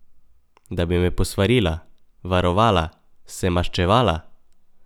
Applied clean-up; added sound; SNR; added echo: none; none; none; none.